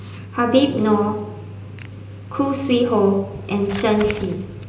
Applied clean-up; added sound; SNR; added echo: none; Writing; 18 dB; reverberation time 0.9 s.